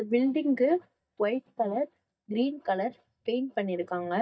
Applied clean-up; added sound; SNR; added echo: neural mask model DeepFilterNet 3.